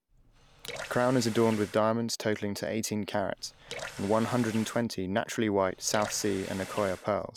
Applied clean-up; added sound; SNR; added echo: none; Water tap, faucet / Water; 14 dB; none.